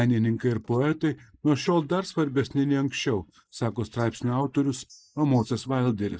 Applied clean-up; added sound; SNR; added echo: neural mask model Resemble Enhance denoiser.